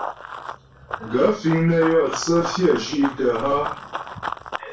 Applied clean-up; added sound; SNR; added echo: none; Run; 10 dB; reverberation time 0.3 s.